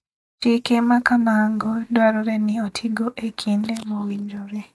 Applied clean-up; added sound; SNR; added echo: neural mask model DeepFilterNet 3.